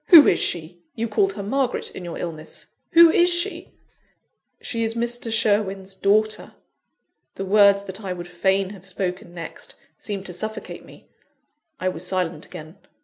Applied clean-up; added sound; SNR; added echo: none; none; none; none.